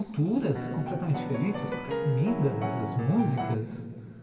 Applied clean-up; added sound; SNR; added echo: none; Piano; 5 dB; reverberation time 2.6 s.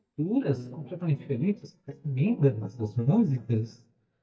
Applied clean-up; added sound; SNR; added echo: neural mask model DeepFilterNet 3.